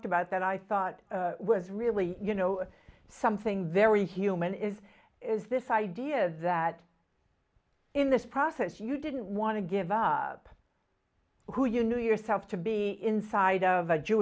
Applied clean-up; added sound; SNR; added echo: none; none; none; none.